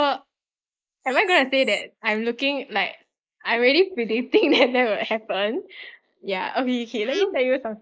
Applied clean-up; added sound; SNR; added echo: neural mask model Resemble Enhance denoiser.